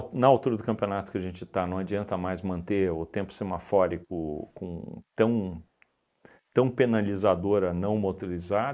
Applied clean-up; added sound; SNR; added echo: neural mask model Resemble Enhance denoiser.